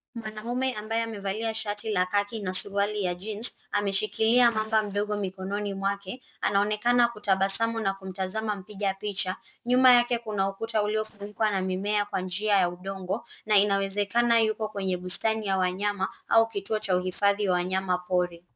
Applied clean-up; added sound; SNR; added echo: neural mask model DeepFilterNet 3.